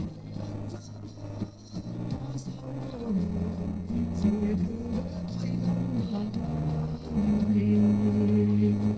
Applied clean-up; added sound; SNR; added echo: neural separator model SepFormer DNS4.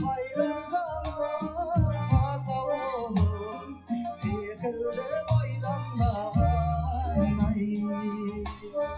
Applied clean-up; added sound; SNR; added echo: classical method WPE with log-MMSE.